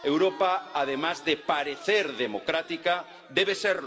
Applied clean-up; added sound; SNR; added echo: none; Crowd; 19 dB; reverberation time 1.8 s.